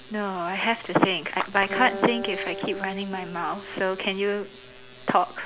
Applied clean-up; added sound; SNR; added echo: none; Acoustic guitar + Clapping; 12 dB; none.